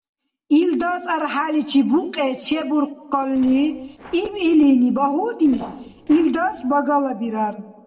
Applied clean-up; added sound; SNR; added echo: neural separator model SepFormer DNS4.